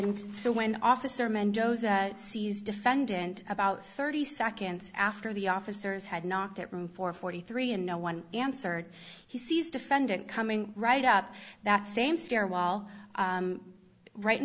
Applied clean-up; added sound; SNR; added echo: none; none; none; none.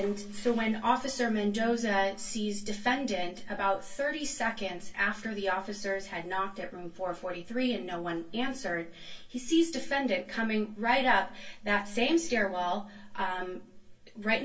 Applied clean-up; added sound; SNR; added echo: none; none; none; reverberation time 0.2 s.